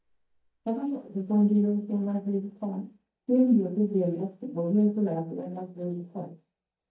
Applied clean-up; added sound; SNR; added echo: neural mask model DeepFilterNet 3.